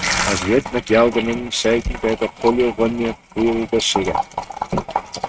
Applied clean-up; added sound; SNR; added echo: neural mask model RNNoise.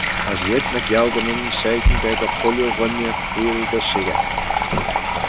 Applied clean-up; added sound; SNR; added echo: none; Sink (filling or washing) / Water tap, faucet; -2 dB; none.